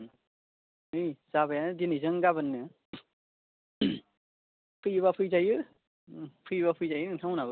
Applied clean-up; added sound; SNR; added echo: none; none; none; none.